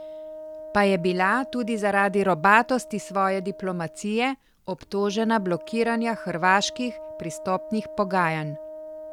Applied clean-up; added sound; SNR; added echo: none; Wind instrument, woodwind instrument; 15 dB; none.